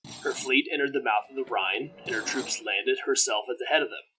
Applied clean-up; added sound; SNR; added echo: none; Screech + Subway, metro, underground; 16 dB; none.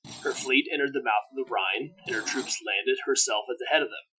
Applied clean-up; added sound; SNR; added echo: classical method Wiener filter.